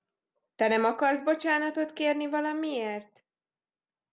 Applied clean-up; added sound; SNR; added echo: none; none; none; none.